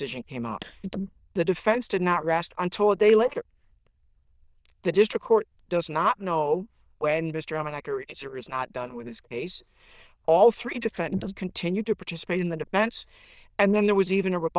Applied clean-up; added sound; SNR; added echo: neural diffusion model UNIVERSE++.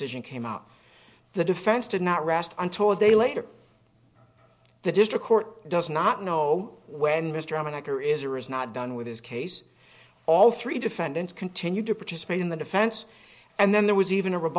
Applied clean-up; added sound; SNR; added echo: none; none; none; none.